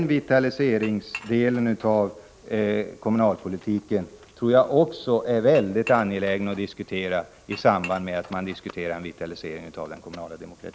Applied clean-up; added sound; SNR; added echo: none; Dishes, pots, and pans / Chink, clink; 19 dB; none.